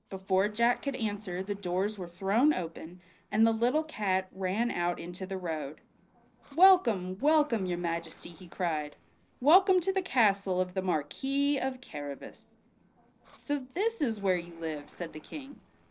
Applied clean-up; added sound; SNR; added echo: neural separator model SepFormer DNS4.